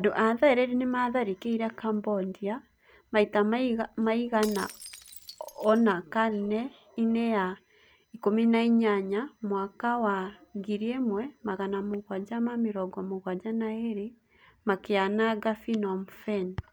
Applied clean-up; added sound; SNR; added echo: none; Shatter / Crushing; 20 dB; none.